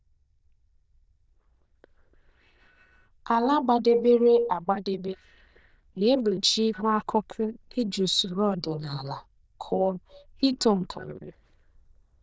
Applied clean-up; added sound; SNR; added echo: neural diffusion model UNIVERSE++.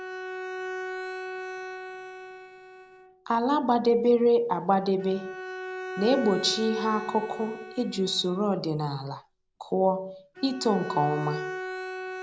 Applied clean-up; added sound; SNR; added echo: none; Bowed string instrument; 10 dB; none.